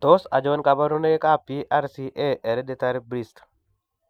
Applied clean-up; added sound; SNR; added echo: none; none; none; none.